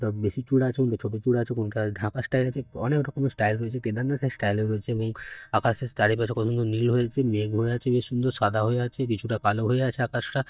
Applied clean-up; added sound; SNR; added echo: neural mask model DeepFilterNet 3.